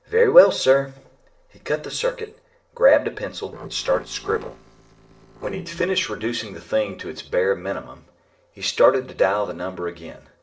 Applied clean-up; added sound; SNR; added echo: neural separator model SepFormer DNS4.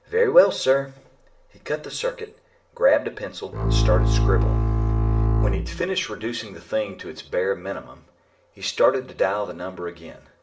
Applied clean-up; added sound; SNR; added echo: none; Bowed string instrument; -5 dB; reverberation time 0.4 s.